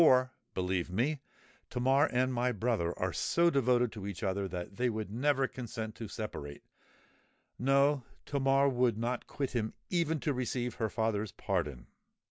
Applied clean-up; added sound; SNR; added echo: none; none; none; none.